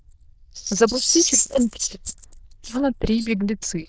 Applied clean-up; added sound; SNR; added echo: neural diffusion model UNIVERSE++.